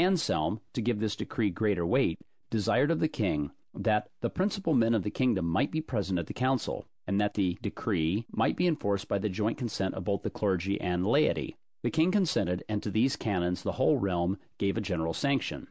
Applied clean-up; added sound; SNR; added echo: none; none; none; none.